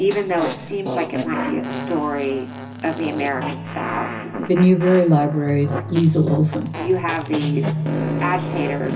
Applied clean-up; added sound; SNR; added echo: none; Fart; 9 dB; reverberation time 0.4 s.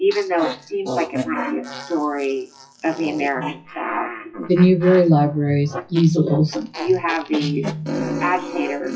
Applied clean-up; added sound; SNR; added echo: classical method WPE with log-MMSE.